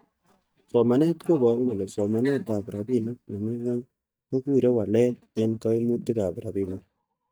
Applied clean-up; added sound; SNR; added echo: neural mask model DeepFilterNet 3.